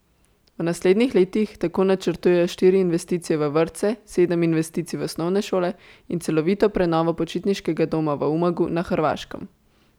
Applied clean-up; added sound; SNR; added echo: none; none; none; none.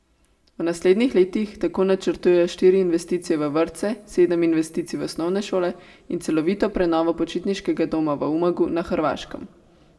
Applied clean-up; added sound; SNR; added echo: none; none; none; reverberation time 1.2 s.